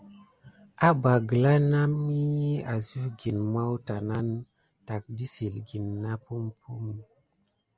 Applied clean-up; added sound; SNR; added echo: none; none; none; none.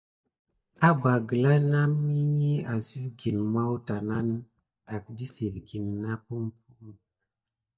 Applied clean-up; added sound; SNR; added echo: neural mask model DeepFilterNet 3.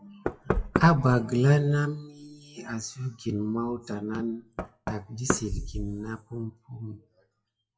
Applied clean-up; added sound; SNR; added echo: classical method WPE with log-MMSE.